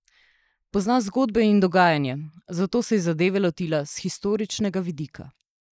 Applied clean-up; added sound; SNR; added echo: neural mask model Resemble Enhance denoiser.